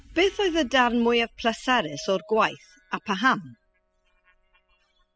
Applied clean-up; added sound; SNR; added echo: classical method spectral subtraction.